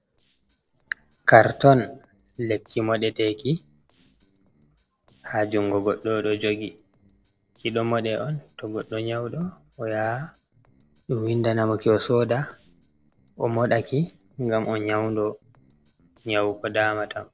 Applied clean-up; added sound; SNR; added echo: neural separator model SepFormer DNS4.